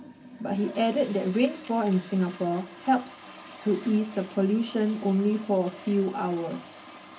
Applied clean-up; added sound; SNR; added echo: none; Toilet flush; 18 dB; reverberation time 0.3 s.